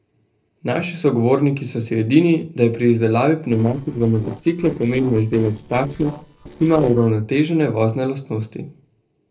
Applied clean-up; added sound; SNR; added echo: neural separator model SepFormer DNS4.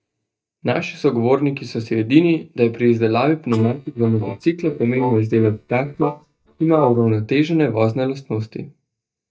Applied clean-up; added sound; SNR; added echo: neural mask model DeepFilterNet 3.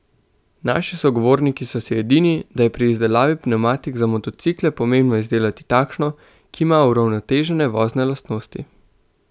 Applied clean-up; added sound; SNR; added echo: none; none; none; none.